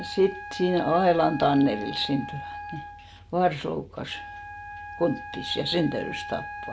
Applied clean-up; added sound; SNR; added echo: none; Wind instrument, woodwind instrument; 12 dB; none.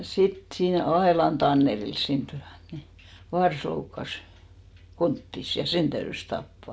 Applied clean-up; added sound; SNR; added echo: none; none; none; none.